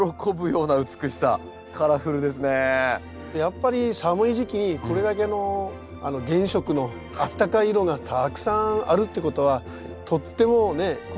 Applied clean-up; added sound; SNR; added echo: none; Musical instrument; 18 dB; none.